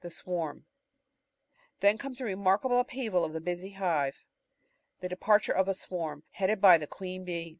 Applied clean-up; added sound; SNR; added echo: none; none; none; none.